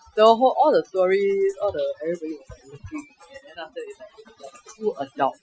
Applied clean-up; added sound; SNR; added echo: classical method Wiener filter.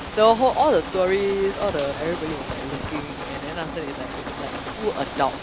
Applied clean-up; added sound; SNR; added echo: none; Ocean / Boat, Water vehicle + Drip; 8 dB; none.